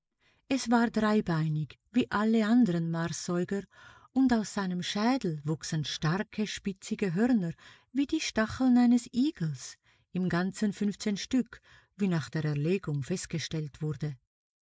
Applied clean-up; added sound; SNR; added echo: neural mask model Resemble Enhance denoiser.